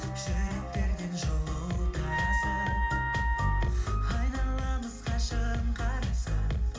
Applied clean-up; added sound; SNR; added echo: none; Wind instrument, woodwind instrument; 5 dB; reverberation time 0.8 s.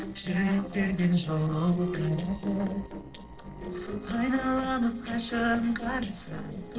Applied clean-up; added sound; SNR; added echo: neural separator model SepFormer DNS4.